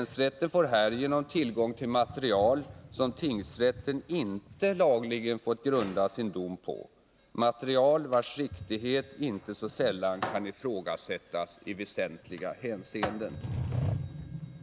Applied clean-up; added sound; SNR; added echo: none; Sliding door; 12 dB; none.